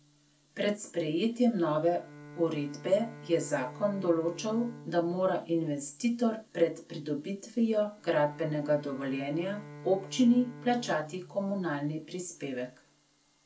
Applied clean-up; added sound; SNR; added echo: none; Bowed string instrument; 19 dB; none.